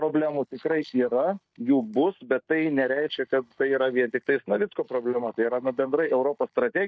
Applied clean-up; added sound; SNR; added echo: neural mask model DeepFilterNet 3.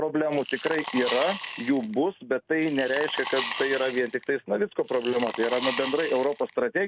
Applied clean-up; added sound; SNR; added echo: none; Coin (dropping) / Glass; 4 dB; none.